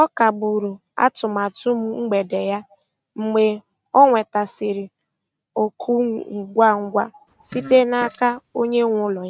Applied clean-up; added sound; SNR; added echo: neural mask model RNNoise.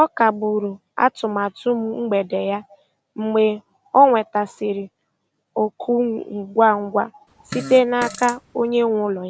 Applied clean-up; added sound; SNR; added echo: none; Fart; 13 dB; none.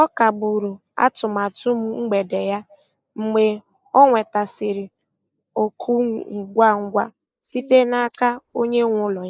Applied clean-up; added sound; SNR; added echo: neural mask model Resemble Enhance denoiser.